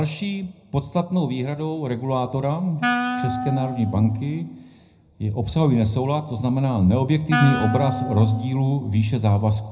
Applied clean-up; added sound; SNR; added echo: none; Wind instrument, woodwind instrument; 7 dB; reverberation time 0.3 s.